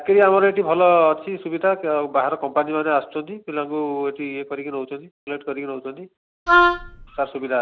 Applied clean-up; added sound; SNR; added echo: none; Wind instrument, woodwind instrument; -3 dB; none.